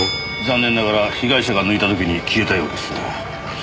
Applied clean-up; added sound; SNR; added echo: none; Musical instrument; 11 dB; none.